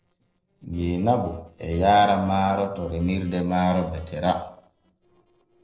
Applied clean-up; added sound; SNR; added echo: neural separator model SepFormer DNS4.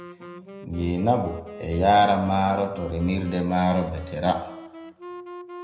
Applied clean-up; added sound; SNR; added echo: none; Wind instrument, woodwind instrument; 16 dB; reverberation time 0.8 s.